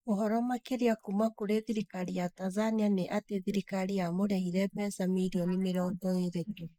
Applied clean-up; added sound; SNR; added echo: neural mask model Resemble Enhance denoiser.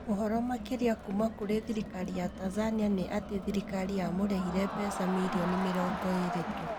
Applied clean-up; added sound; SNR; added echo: none; Crowd; 6 dB; none.